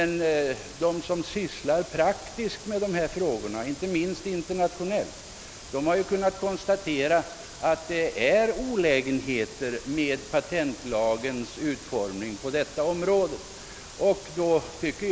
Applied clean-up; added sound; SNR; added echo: none; none; none; none.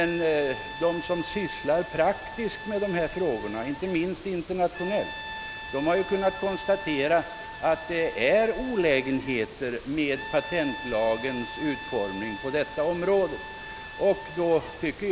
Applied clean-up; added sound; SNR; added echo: none; Brass instrument; 12 dB; none.